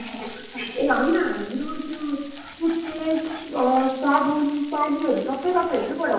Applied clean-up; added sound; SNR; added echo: none; Frying (food); 14 dB; reverberation time 0.9 s.